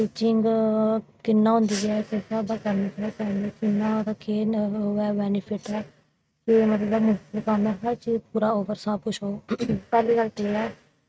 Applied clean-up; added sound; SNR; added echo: neural mask model RNNoise.